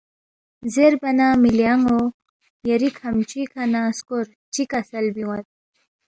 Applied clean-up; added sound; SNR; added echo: none; none; none; none.